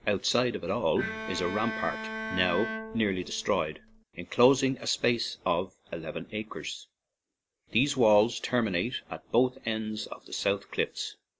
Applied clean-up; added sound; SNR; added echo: none; Bowed string instrument; 8 dB; none.